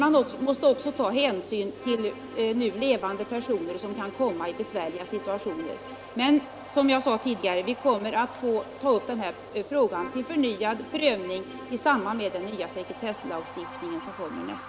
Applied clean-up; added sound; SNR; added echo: none; Wind + Bowed string instrument; 14 dB; none.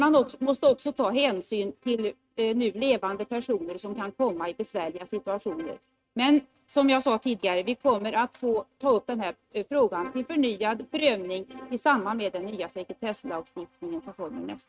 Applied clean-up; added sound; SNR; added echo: neural mask model RNNoise.